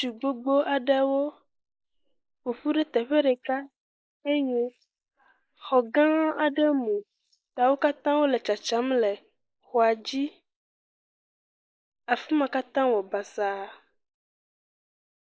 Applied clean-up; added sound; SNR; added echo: neural mask model Resemble Enhance denoiser.